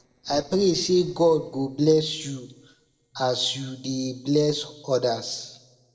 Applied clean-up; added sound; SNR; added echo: neural separator model SepFormer DNS4.